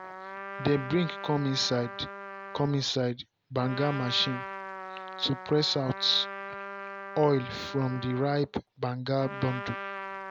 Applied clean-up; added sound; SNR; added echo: none; Trumpet; 10 dB; none.